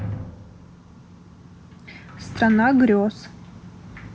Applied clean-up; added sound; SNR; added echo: none; Sliding door; 14 dB; none.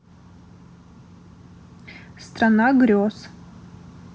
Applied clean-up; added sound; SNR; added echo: none; none; none; none.